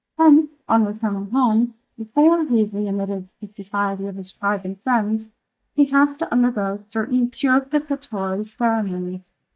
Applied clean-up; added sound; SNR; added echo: neural mask model DeepFilterNet 3.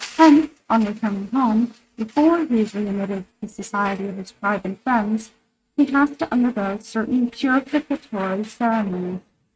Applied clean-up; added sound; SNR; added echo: neural mask model RNNoise.